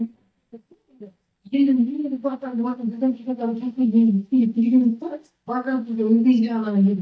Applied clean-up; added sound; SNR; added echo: neural mask model DeepFilterNet 3.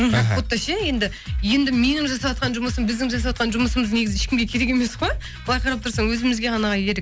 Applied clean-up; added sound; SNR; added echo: none; none; none; none.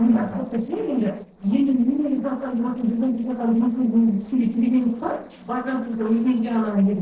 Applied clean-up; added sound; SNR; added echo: neural separator model SepFormer DNS4.